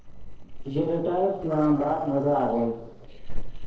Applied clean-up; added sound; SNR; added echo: neural separator model SepFormer DNS4.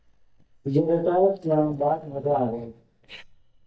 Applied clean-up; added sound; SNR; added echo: neural mask model DeepFilterNet 3.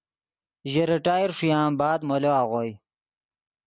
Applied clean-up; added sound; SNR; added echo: none; none; none; none.